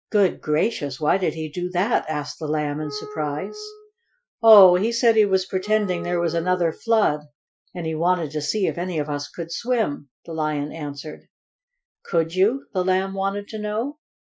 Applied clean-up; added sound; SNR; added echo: classical method Wiener filter.